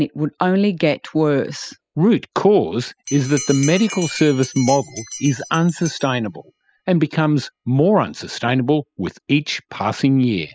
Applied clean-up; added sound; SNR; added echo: classical method spectral subtraction.